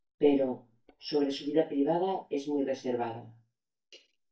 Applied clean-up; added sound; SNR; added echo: neural mask model DeepFilterNet 3.